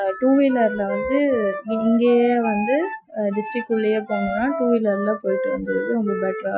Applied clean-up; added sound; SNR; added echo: classical method Wiener filter.